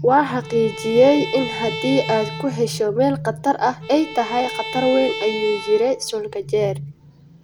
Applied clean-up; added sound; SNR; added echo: none; Bowed string instrument; 12 dB; none.